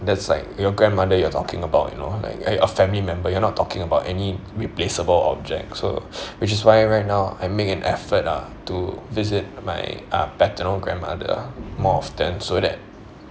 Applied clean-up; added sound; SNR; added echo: none; none; none; none.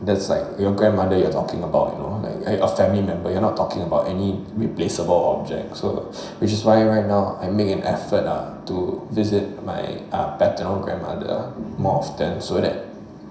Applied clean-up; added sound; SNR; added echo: none; none; none; reverberation time 0.7 s.